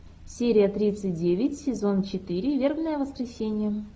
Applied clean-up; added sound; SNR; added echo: none; none; none; none.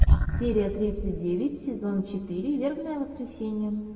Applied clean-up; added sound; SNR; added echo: none; none; none; reverberation time 1.8 s.